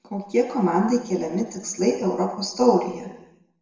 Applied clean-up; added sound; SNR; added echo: none; none; none; reverberation time 0.9 s.